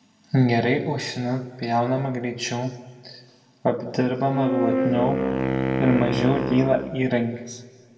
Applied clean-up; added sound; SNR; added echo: none; Wind instrument, woodwind instrument; 1 dB; reverberation time 1.1 s.